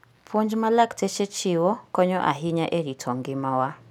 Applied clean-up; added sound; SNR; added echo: none; none; none; none.